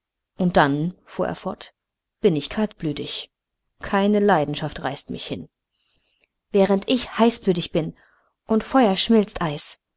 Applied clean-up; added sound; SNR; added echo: none; none; none; none.